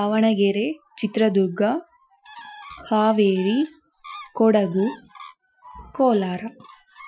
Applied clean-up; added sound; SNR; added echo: classical method Wiener filter.